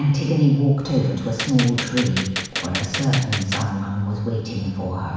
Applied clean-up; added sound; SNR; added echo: none; Gunshot, gunfire; 8 dB; reverberation time 1.1 s.